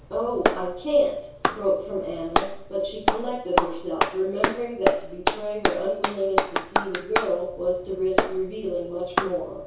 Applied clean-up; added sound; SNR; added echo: none; Clapping; 1 dB; reverberation time 0.6 s.